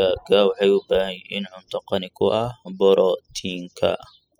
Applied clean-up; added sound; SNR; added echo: classical method spectral subtraction.